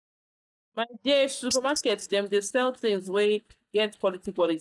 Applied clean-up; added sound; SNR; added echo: neural mask model DeepFilterNet 3.